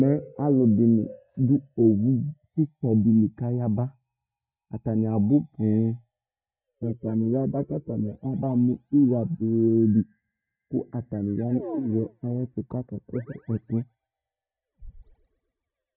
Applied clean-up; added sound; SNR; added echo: neural mask model DeepFilterNet 3.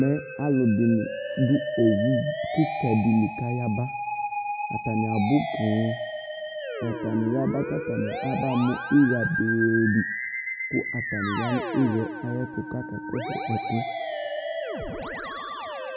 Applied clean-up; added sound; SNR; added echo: none; Musical instrument; 5 dB; none.